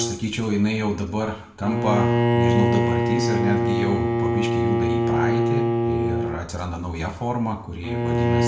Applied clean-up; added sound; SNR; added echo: none; Bowed string instrument; -4 dB; reverberation time 0.6 s.